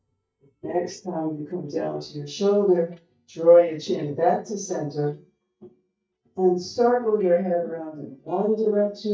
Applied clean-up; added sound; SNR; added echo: neural mask model DeepFilterNet 3.